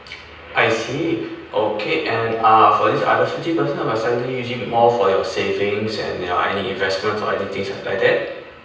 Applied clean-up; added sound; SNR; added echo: none; none; none; reverberation time 0.9 s.